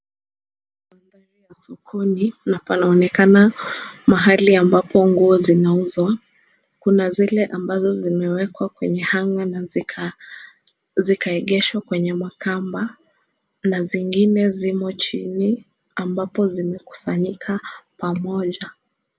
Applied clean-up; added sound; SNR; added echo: none; none; none; none.